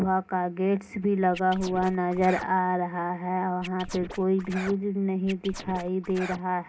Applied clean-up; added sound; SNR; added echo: none; Scratching (performance technique); 13 dB; reverberation time 0.3 s.